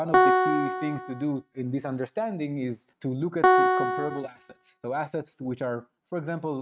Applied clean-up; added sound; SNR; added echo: neural mask model RNNoise.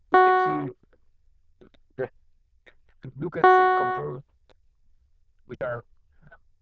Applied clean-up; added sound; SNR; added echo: neural diffusion model UNIVERSE++.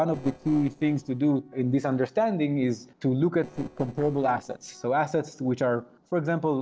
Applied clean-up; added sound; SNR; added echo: neural separator model SepFormer DNS4.